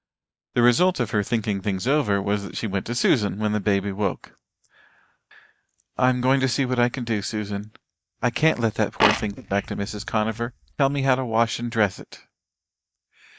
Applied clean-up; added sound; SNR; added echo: neural mask model DeepFilterNet 3.